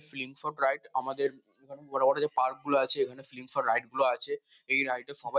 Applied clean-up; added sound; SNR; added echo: none; none; none; none.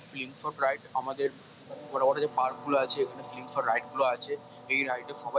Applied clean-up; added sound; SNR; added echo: none; Train; 16 dB; none.